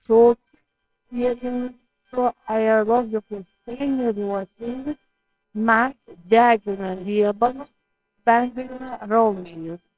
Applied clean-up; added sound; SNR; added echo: neural separator model SepFormer WHAMR!.